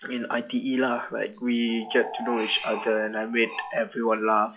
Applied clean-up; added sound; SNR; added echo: classical method log-MMSE.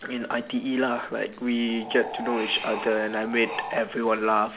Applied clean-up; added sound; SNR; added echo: none; Wind; 10 dB; none.